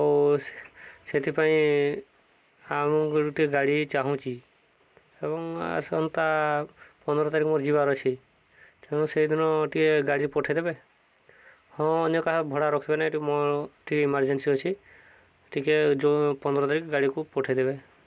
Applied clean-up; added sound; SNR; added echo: neural mask model Resemble Enhance denoiser.